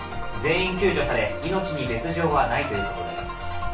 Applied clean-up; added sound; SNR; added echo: none; none; none; reverberation time 0.3 s.